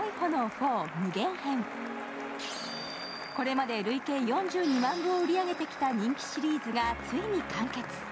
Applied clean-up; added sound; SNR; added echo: none; Applause; 11 dB; none.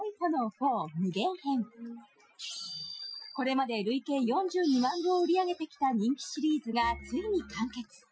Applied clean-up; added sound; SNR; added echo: classical method Wiener filter.